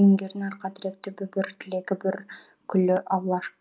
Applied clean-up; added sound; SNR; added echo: none; none; none; none.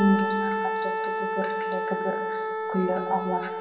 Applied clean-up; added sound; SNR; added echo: none; Wind instrument, woodwind instrument; 0 dB; reverberation time 1.4 s.